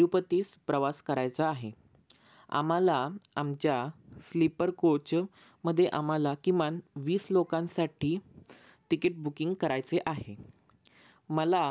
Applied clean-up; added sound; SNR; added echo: none; none; none; none.